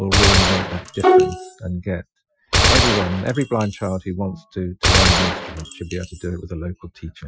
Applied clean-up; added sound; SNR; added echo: classical method Wiener filter.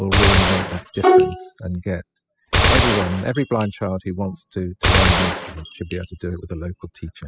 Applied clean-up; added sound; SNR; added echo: classical method spectral subtraction.